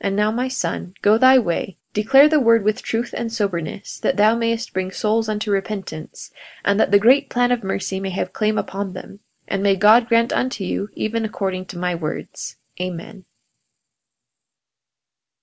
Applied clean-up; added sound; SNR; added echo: none; none; none; none.